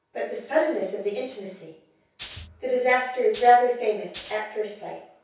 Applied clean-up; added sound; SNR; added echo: none; Rattle (instrument); 17 dB; reverberation time 0.6 s.